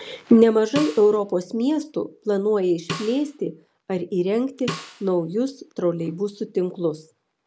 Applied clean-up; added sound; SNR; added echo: none; Snare drum; 15 dB; none.